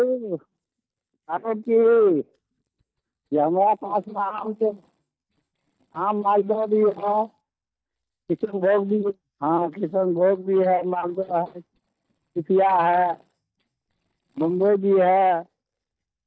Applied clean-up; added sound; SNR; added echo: neural mask model DeepFilterNet 3.